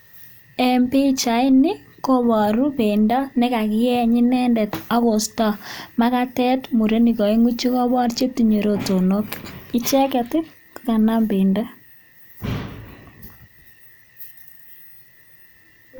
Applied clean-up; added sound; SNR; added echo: none; none; none; none.